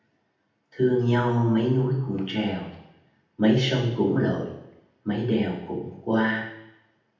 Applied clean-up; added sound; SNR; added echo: none; none; none; reverberation time 0.8 s.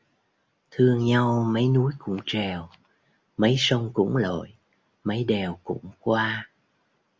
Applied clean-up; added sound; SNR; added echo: none; none; none; none.